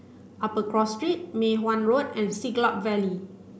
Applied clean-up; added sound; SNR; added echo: none; none; none; none.